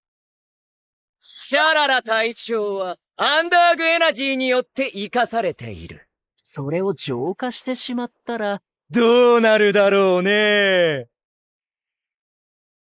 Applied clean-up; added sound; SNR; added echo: neural mask model Resemble Enhance denoiser.